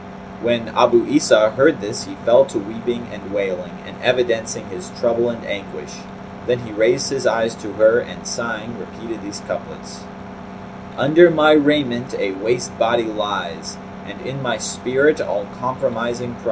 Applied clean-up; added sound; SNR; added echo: none; none; none; none.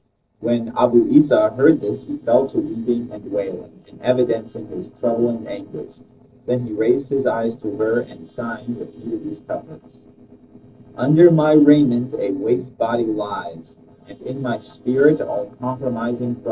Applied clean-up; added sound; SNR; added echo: neural separator model SepFormer DNS4.